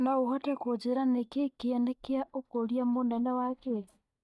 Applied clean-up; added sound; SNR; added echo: neural mask model DeepFilterNet 3.